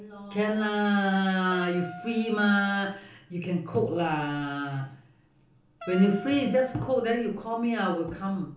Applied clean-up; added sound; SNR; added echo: none; Wind instrument, woodwind instrument; 16 dB; reverberation time 1.2 s.